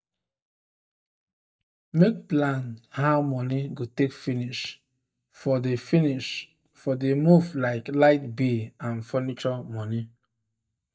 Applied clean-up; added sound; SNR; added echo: neural mask model DeepFilterNet 3.